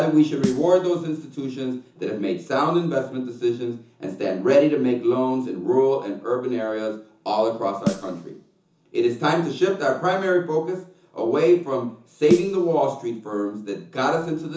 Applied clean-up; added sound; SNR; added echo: none; Snare drum; 11 dB; reverberation time 0.6 s.